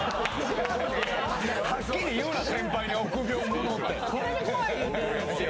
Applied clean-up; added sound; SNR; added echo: none; Wind instrument, woodwind instrument; 19 dB; none.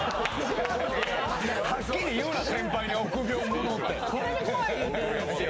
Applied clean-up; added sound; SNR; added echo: none; none; none; none.